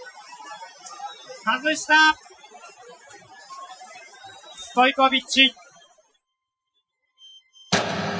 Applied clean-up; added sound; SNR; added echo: classical method Wiener filter.